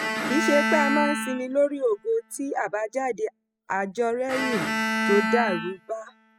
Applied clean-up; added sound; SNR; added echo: classical method spectral subtraction.